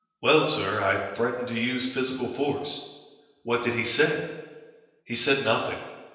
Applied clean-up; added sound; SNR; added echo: none; none; none; reverberation time 1.0 s.